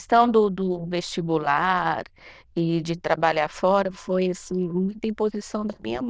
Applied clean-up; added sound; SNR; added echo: neural diffusion model UNIVERSE++.